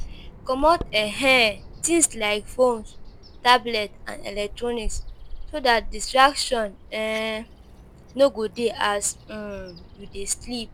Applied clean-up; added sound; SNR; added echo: none; Bird vocalization, bird call, bird song; 13 dB; none.